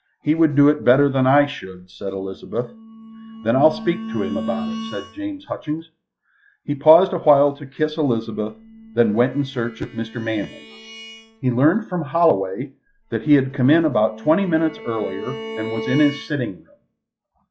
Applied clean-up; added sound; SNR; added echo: classical method log-MMSE.